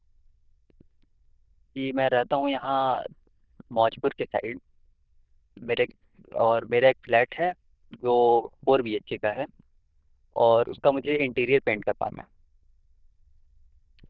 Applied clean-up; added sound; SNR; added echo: neural diffusion model UNIVERSE++.